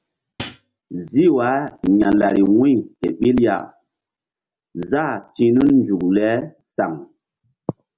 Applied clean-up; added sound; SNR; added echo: none; Hi-hat; 8 dB; none.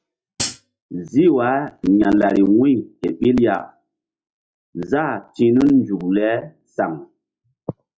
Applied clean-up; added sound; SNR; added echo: classical method log-MMSE.